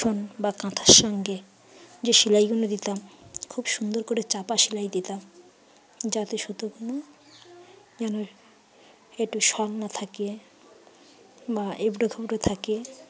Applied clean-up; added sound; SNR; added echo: none; none; none; none.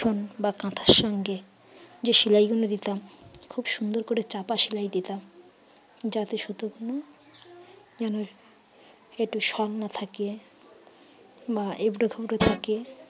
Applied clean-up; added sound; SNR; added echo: none; Guitar; 1 dB; none.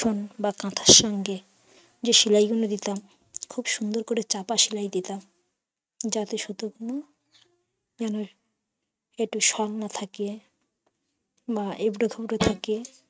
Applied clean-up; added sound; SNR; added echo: neural mask model RNNoise.